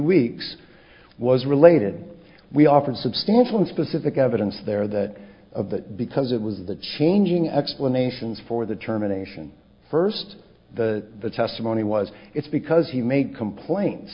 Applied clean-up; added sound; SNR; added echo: none; none; none; none.